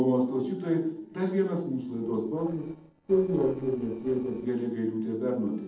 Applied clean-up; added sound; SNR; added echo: neural separator model SepFormer DNS4.